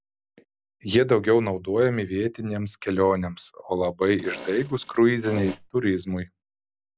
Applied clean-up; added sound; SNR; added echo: none; Fart; 10 dB; none.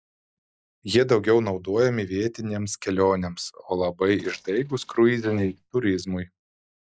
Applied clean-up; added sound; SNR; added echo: neural mask model DeepFilterNet 3.